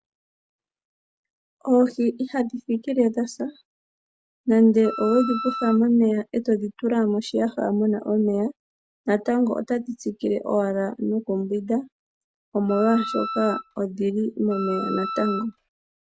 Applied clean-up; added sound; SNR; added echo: none; Wind instrument, woodwind instrument; 8 dB; none.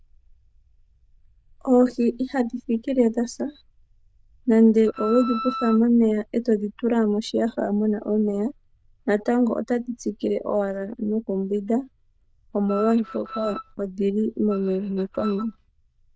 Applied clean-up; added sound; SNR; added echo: neural diffusion model UNIVERSE++.